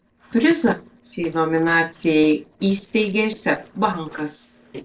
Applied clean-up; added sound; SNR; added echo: neural separator model SepFormer DNS4.